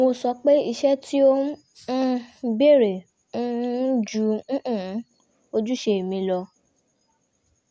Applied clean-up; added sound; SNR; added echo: none; none; none; none.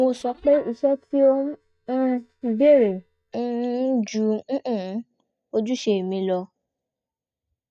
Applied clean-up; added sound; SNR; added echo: neural mask model DeepFilterNet 3.